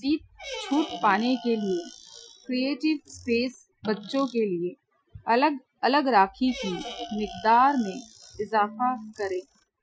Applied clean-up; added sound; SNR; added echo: classical method Wiener filter.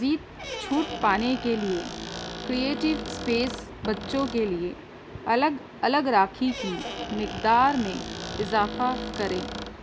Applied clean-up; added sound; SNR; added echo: none; Squeak; 9 dB; none.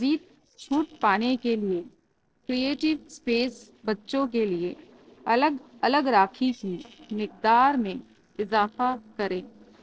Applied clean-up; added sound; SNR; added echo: neural separator model SepFormer DNS4.